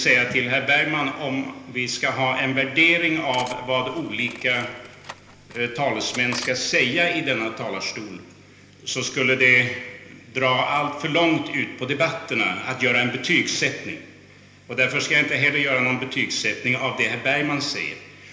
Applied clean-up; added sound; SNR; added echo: none; Cutlery, silverware; 18 dB; reverberation time 1.4 s.